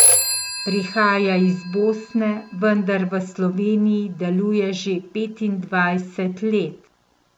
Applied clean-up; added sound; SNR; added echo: none; Telephone; 5 dB; none.